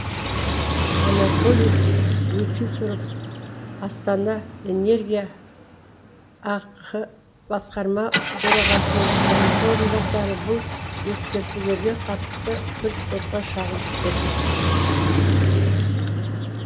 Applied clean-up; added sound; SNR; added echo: none; Car; -4 dB; none.